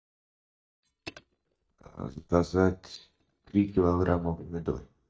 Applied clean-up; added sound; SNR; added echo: neural mask model DeepFilterNet 3.